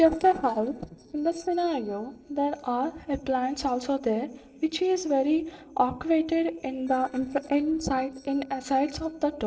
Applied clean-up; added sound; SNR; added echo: neural separator model SepFormer DNS4.